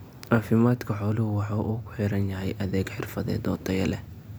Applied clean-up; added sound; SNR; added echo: none; none; none; none.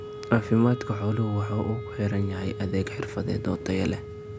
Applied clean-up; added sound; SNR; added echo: none; Wind instrument, woodwind instrument; 12 dB; none.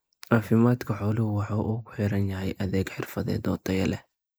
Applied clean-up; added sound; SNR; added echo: neural mask model Resemble Enhance denoiser.